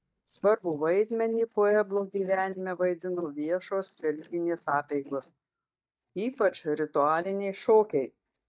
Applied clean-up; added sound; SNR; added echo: neural mask model DeepFilterNet 3.